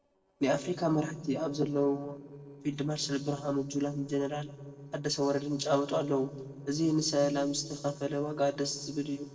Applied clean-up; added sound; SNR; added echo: neural separator model SepFormer DNS4.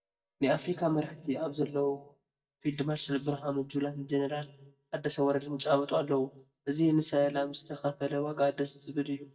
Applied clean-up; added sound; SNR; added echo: neural mask model DeepFilterNet 3.